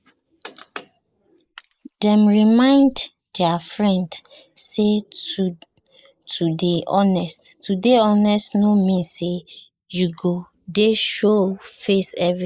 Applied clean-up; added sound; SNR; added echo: neural mask model Resemble Enhance denoiser.